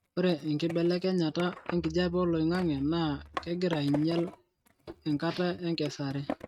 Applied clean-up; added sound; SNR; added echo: neural mask model RNNoise.